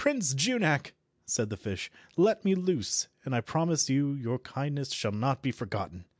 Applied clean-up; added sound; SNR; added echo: none; none; none; none.